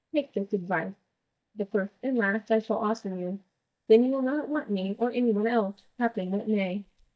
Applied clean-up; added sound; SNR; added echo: neural mask model DeepFilterNet 3.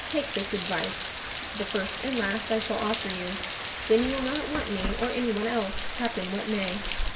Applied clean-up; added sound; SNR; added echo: none; Rain; 1 dB; reverberation time 1.6 s.